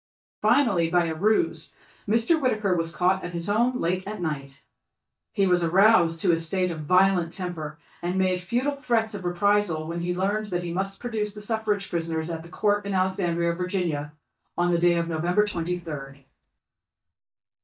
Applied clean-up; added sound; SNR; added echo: neural mask model DeepFilterNet 3.